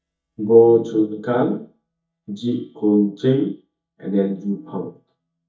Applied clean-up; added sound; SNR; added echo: neural mask model DeepFilterNet 3.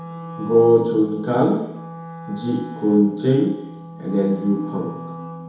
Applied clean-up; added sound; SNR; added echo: none; Wind instrument, woodwind instrument; 14 dB; reverberation time 2.2 s.